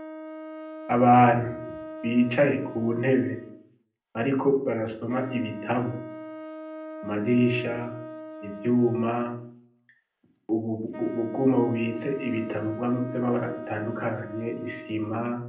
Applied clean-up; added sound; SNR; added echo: none; Wind instrument, woodwind instrument; 13 dB; reverberation time 0.6 s.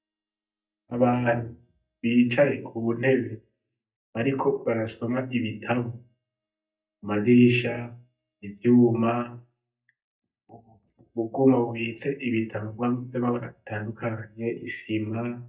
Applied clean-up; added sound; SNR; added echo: neural mask model DeepFilterNet 3.